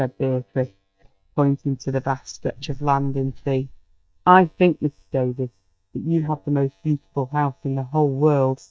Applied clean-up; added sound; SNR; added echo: neural mask model DeepFilterNet 3.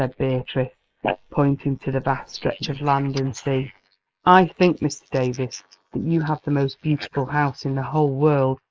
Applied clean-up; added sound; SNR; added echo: neural mask model Resemble Enhance denoiser.